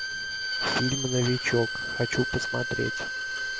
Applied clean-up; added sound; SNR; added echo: none; Bowed string instrument; 2 dB; none.